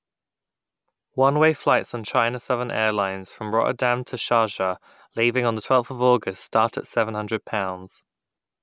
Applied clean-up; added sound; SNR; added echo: none; none; none; none.